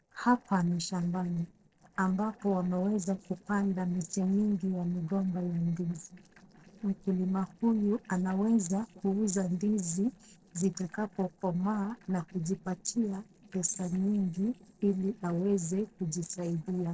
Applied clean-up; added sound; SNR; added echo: neural separator model SepFormer DNS4.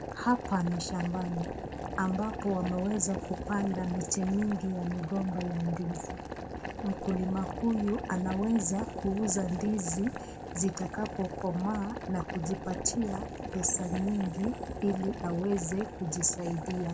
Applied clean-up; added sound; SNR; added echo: none; Boiling; 7 dB; reverberation time 0.9 s.